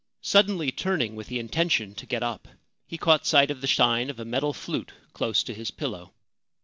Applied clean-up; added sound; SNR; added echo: none; none; none; none.